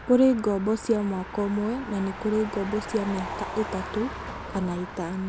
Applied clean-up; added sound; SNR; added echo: none; Motor vehicle (road); 11 dB; none.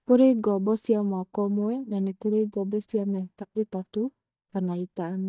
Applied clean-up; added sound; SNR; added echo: neural mask model DeepFilterNet 3.